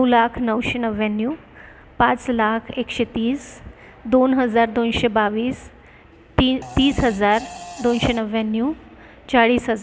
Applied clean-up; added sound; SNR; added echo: none; Fart; 18 dB; none.